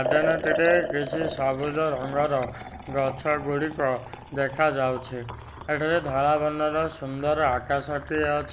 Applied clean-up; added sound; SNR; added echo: none; Liquid; 8 dB; none.